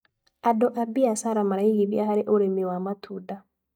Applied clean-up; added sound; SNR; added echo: neural mask model DeepFilterNet 3.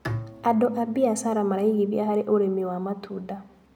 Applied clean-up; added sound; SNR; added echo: none; Bowed string instrument; 15 dB; none.